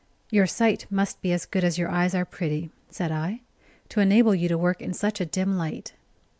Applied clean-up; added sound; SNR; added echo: none; none; none; none.